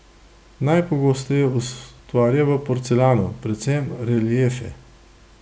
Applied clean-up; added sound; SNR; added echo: none; none; none; none.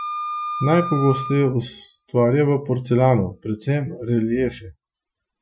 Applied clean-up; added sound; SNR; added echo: classical method Wiener filter.